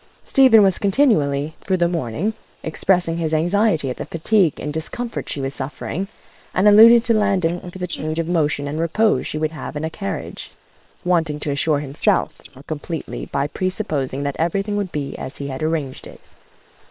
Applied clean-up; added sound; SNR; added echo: neural separator model SepFormer WHAM!.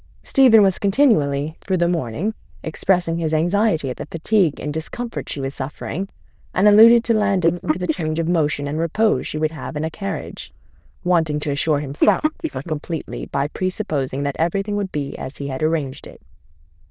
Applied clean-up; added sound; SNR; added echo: neural diffusion model UNIVERSE++.